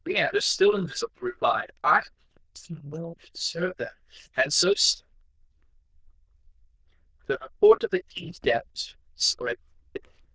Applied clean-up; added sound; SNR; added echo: neural diffusion model UNIVERSE++.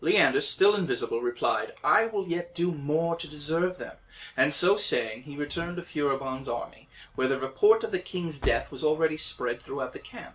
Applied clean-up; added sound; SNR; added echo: none; Engine starting; 19 dB; none.